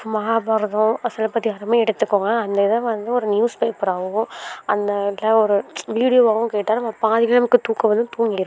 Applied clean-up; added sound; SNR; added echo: none; none; none; none.